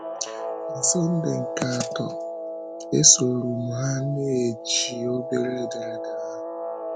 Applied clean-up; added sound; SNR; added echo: none; Guitar; 7 dB; none.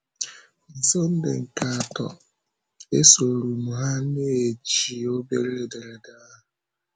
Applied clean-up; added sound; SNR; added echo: none; none; none; none.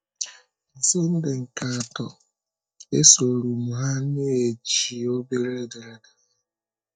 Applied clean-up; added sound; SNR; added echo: neural mask model DeepFilterNet 3.